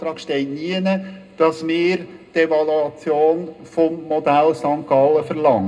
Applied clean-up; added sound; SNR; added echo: none; none; none; reverberation time 0.2 s.